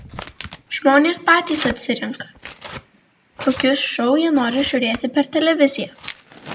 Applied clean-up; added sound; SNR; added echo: none; Tearing; 15 dB; none.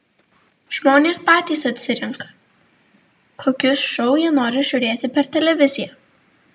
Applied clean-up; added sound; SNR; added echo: none; none; none; none.